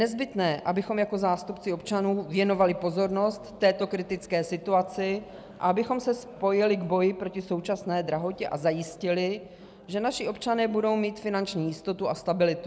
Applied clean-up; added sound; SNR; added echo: none; none; none; none.